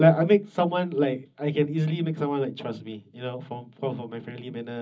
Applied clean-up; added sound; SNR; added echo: none; none; none; reverberation time 0.4 s.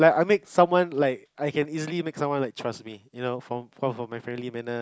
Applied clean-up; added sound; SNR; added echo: none; none; none; none.